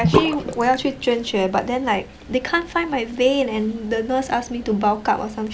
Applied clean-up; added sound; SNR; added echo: none; Bathtub (filling or washing) / Sink (filling or washing); 7 dB; none.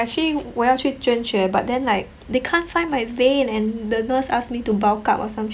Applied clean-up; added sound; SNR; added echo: none; none; none; none.